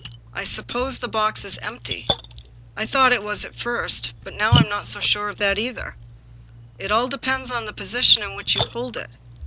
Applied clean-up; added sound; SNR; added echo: none; Splash, splatter; 5 dB; none.